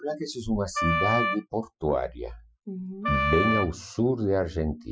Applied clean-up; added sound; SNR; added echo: classical method Wiener filter.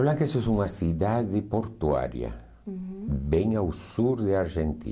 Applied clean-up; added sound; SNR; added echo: none; none; none; none.